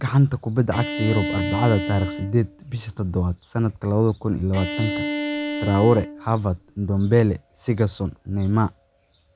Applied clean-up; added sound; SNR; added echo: none; Bowed string instrument; 7 dB; none.